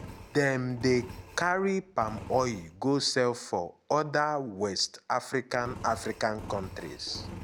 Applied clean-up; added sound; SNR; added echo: none; Engine; 16 dB; none.